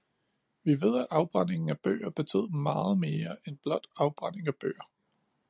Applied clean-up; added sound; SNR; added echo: none; none; none; none.